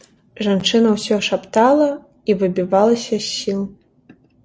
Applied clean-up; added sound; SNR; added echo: none; none; none; none.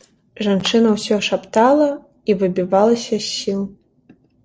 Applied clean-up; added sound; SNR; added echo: neural separator model SepFormer DNS4.